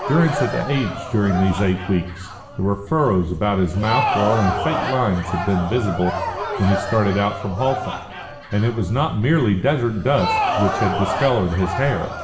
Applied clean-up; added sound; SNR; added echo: none; Crowd; 6 dB; reverberation time 1.1 s.